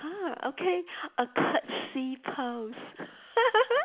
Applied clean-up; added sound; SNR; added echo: none; none; none; none.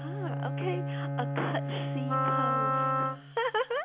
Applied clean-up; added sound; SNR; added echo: none; Wind instrument, woodwind instrument + Bowed string instrument; -4 dB; none.